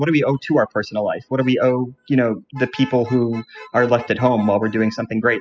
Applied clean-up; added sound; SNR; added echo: classical method spectral subtraction.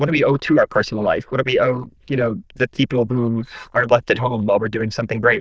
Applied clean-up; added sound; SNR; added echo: neural diffusion model UNIVERSE++.